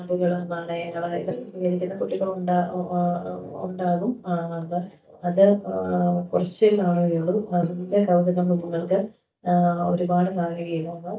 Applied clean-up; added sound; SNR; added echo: neural mask model DeepFilterNet 3.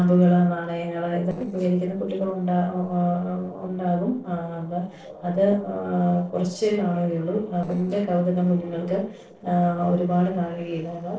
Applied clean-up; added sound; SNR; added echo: neural separator model SepFormer DNS4.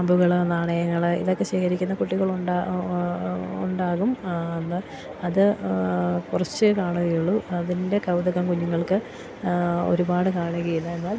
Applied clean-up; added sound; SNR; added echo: none; none; none; none.